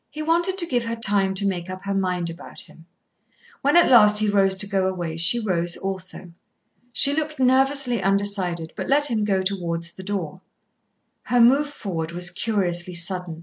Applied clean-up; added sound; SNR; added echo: none; none; none; none.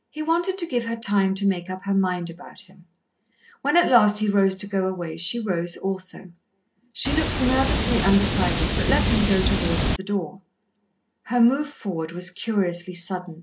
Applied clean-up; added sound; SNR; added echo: none; Water; -2 dB; reverberation time 0.3 s.